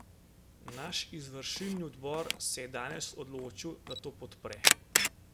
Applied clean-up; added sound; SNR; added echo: none; Camera; -5 dB; none.